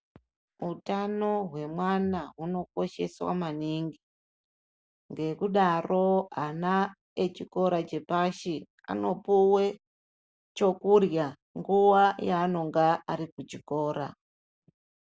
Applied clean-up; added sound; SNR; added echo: none; none; none; none.